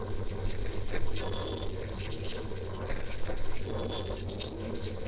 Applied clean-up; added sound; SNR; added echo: neural separator model SepFormer DNS4.